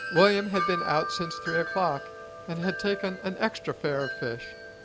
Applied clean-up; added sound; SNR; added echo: none; Wind chime; 6 dB; none.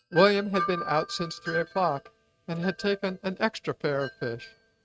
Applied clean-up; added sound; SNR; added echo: neural mask model RNNoise.